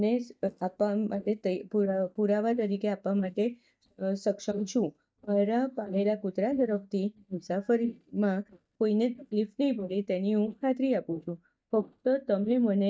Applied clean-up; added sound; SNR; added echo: neural mask model DeepFilterNet 3.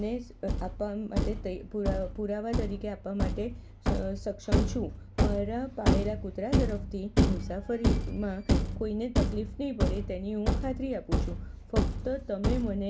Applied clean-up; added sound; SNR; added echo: none; Thump, thud; -4 dB; none.